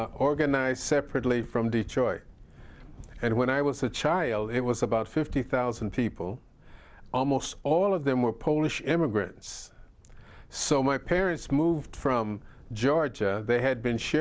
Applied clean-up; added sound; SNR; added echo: none; none; none; none.